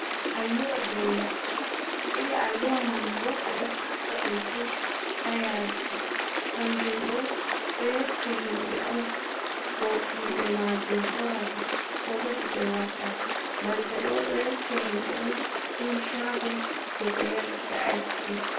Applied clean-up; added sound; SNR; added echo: none; Stream; -1 dB; reverberation time 0.3 s.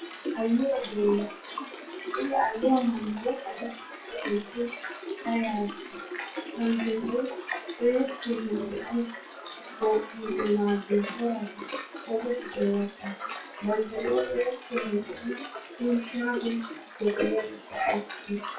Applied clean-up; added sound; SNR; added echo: classical method WPE with log-MMSE.